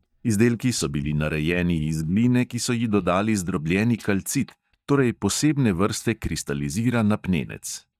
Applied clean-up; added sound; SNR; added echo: neural mask model DeepFilterNet 3.